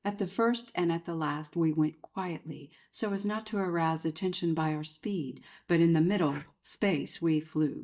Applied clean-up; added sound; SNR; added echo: neural mask model DeepFilterNet 3.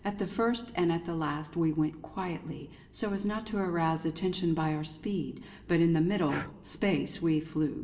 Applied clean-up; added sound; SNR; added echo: none; Breathing; 18 dB; reverberation time 0.8 s.